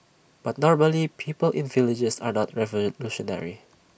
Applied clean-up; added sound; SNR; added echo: none; none; none; none.